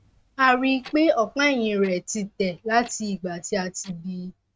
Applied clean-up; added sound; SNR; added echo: neural mask model RNNoise.